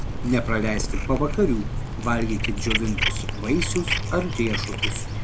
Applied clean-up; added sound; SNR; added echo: none; Cat; 0 dB; none.